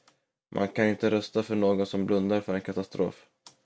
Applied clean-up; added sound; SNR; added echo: none; none; none; none.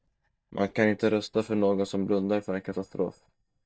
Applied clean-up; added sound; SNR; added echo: neural mask model DeepFilterNet 3.